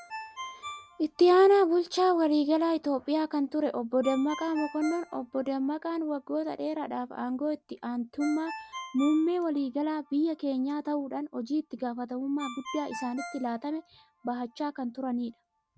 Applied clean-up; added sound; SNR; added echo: none; Ringtone; 18 dB; none.